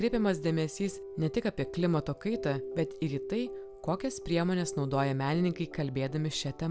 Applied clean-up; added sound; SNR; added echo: none; none; none; none.